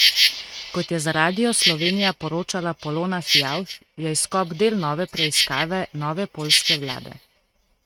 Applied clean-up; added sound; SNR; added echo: neural mask model RNNoise.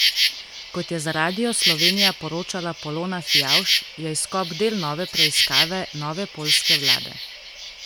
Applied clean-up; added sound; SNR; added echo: none; Insect; -4 dB; none.